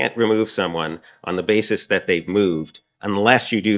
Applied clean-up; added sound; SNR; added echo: neural mask model DeepFilterNet 3.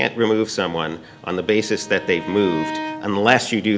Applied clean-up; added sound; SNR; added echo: none; Bowed string instrument; 12 dB; none.